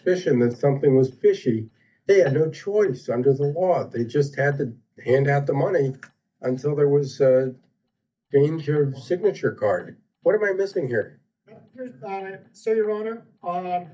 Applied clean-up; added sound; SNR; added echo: neural mask model DeepFilterNet 3.